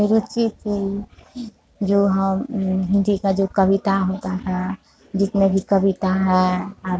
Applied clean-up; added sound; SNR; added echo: none; none; none; none.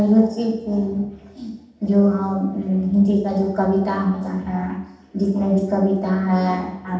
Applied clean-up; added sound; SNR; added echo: none; none; none; reverberation time 0.8 s.